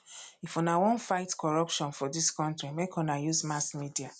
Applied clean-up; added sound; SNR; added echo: none; none; none; none.